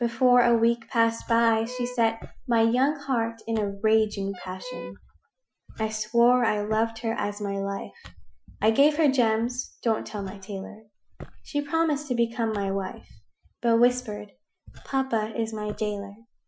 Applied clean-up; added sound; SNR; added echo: classical method Wiener filter.